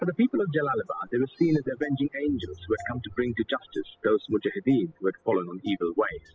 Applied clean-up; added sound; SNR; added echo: classical method spectral subtraction.